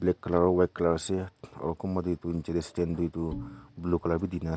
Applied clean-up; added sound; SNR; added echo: none; Bowed string instrument; 15 dB; none.